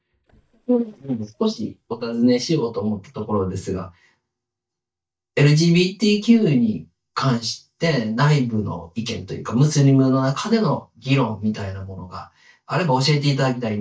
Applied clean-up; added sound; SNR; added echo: neural mask model DeepFilterNet 3.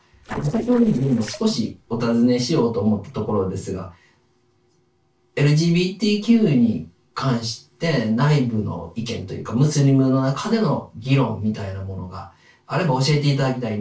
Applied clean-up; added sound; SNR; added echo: neural separator model SepFormer DNS4.